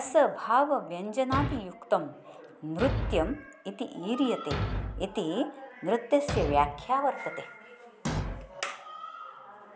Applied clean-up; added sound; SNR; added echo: none; Thump, thud; 7 dB; none.